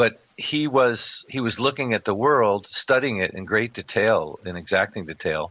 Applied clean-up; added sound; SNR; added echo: none; none; none; none.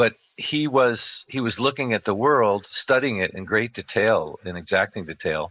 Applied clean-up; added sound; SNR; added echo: neural mask model Resemble Enhance denoiser.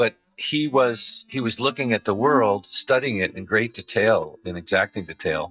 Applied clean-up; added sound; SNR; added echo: neural mask model DeepFilterNet 3.